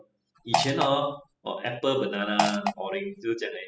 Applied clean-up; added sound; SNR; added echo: classical method spectral subtraction.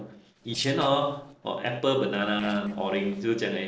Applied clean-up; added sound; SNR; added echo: neural separator model SepFormer DNS4.